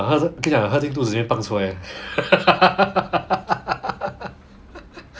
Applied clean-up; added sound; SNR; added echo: none; none; none; none.